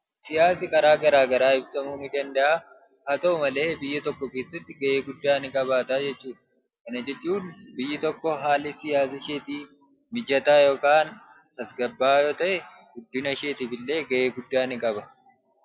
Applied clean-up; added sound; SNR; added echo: none; none; none; none.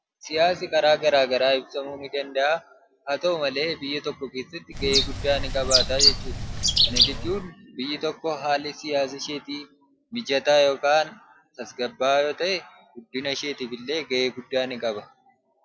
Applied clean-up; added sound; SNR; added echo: none; Bird; -3 dB; none.